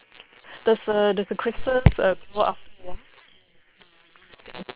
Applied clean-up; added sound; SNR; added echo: neural separator model SepFormer WHAM!.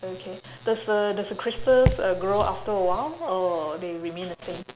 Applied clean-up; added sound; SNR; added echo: none; Raindrop / Drip; 3 dB; none.